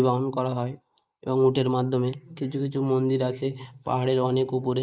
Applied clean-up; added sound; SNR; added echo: neural mask model Resemble Enhance denoiser.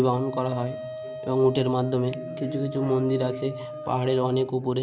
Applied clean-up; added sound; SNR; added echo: none; Wind instrument, woodwind instrument; 12 dB; none.